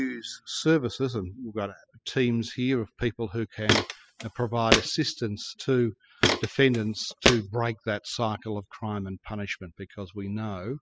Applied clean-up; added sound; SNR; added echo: classical method spectral subtraction.